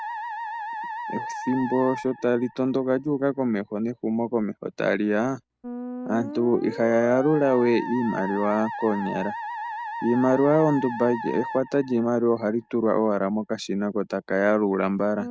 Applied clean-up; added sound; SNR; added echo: none; Musical instrument; 11 dB; none.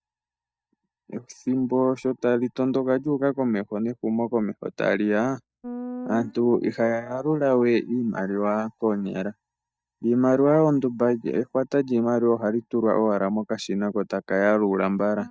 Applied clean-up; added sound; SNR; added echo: neural mask model DeepFilterNet 3.